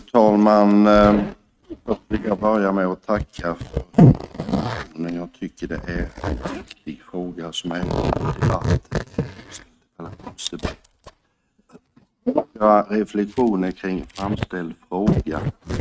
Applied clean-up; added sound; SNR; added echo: neural mask model RNNoise.